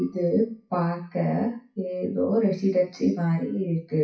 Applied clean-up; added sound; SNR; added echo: classical method WPE with log-MMSE.